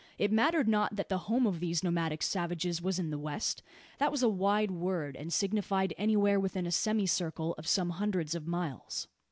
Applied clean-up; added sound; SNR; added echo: none; none; none; none.